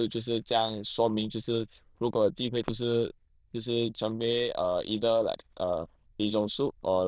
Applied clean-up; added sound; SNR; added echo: neural diffusion model UNIVERSE++.